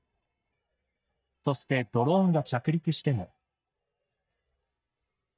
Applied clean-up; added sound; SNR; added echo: neural mask model DeepFilterNet 3.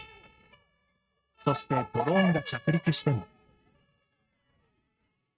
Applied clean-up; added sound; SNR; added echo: neural mask model RNNoise.